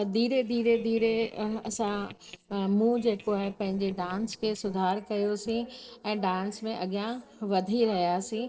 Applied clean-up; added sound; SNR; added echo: neural separator model SepFormer DNS4.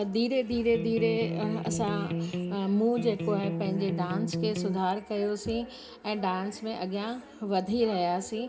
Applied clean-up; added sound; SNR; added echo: none; Electric guitar; 3 dB; reverberation time 0.3 s.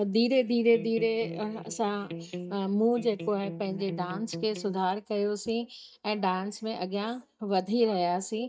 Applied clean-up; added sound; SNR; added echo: neural mask model DeepFilterNet 3.